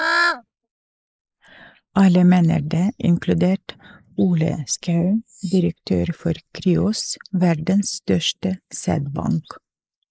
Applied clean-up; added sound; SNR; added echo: neural mask model Resemble Enhance denoiser.